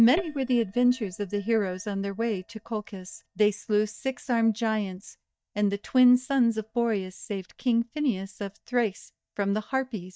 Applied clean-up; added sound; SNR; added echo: neural mask model DeepFilterNet 3.